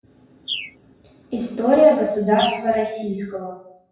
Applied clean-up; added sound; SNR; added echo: classical method WPE with log-MMSE.